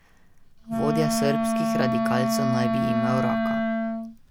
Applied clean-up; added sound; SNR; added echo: none; Wind instrument, woodwind instrument; -4 dB; none.